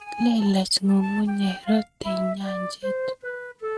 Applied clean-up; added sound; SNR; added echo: neural mask model RNNoise.